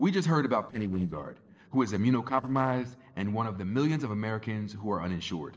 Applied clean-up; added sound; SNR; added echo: neural separator model SepFormer DNS4.